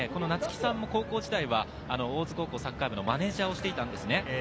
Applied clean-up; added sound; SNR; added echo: none; Wind instrument, woodwind instrument; 18 dB; none.